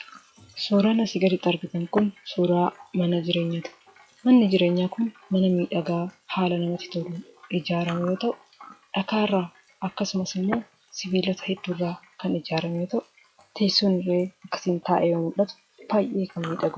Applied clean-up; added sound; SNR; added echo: classical method log-MMSE.